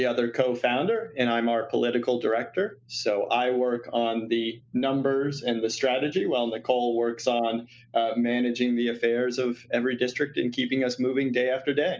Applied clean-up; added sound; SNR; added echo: none; none; none; none.